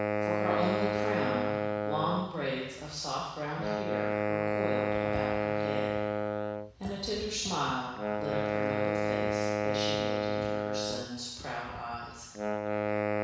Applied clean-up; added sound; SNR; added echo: none; Wind instrument, woodwind instrument; -4 dB; reverberation time 1.1 s.